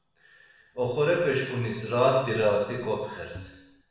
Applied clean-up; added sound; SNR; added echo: none; Bowed string instrument; 17 dB; reverberation time 0.9 s.